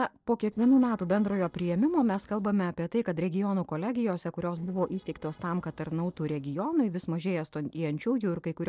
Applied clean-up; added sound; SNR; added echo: neural separator model SepFormer DNS4.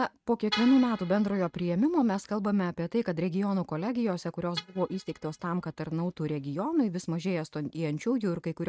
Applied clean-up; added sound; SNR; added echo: neural mask model RNNoise.